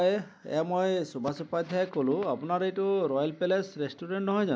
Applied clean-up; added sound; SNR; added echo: none; none; none; none.